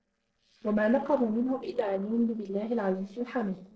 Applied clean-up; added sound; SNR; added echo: neural separator model SepFormer DNS4.